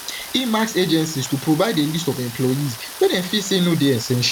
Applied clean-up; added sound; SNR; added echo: none; Rain; 14 dB; none.